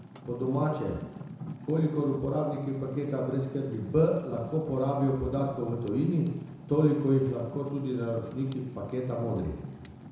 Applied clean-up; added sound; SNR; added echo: none; Fire; 14 dB; reverberation time 1.0 s.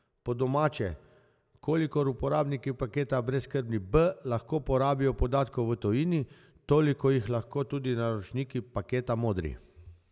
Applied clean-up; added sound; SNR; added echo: none; none; none; none.